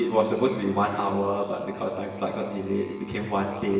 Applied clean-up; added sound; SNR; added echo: none; Musical instrument; 10 dB; reverberation time 1.1 s.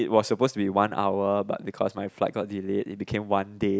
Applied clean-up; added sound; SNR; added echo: none; none; none; none.